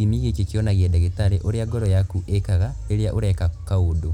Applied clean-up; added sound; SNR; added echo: none; none; none; none.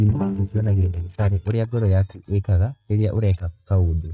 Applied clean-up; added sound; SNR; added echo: neural mask model DeepFilterNet 3.